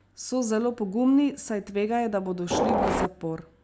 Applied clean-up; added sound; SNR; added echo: none; Train; -3 dB; none.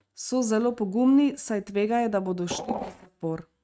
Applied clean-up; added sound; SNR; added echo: neural mask model RNNoise.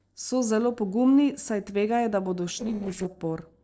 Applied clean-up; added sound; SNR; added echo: neural separator model SepFormer DNS4.